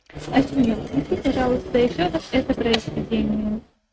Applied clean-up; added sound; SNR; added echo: neural mask model RNNoise.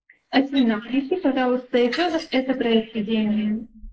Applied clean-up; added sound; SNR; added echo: neural mask model Resemble Enhance denoiser.